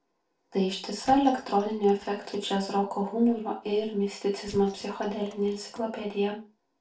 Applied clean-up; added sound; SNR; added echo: neural separator model SepFormer DNS4.